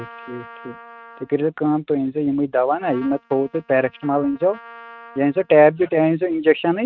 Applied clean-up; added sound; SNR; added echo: neural mask model RNNoise.